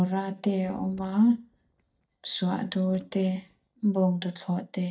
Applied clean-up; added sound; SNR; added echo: neural mask model DeepFilterNet 3.